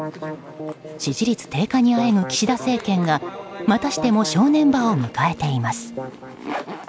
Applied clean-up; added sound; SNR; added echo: none; Zipper (clothing); 18 dB; none.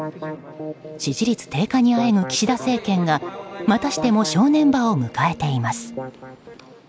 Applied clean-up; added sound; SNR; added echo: none; none; none; none.